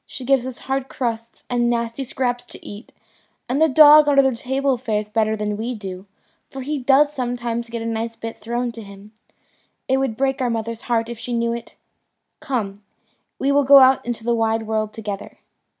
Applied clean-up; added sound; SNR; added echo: none; none; none; none.